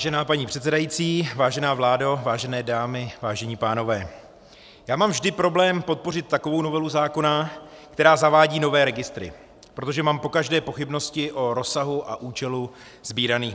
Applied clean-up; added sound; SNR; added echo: none; none; none; none.